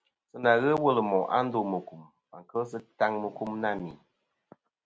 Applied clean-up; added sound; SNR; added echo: none; none; none; none.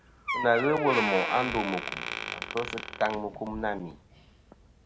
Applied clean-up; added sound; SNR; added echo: none; Door; 5 dB; none.